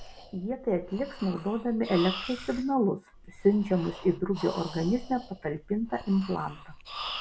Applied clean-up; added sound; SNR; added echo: none; Breathing; 13 dB; none.